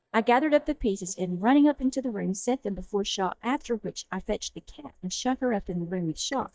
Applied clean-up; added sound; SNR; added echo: neural mask model DeepFilterNet 3.